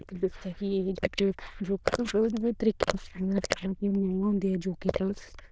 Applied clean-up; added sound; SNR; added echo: neural diffusion model UNIVERSE++.